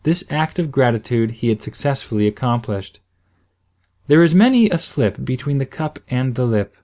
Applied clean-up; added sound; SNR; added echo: none; none; none; none.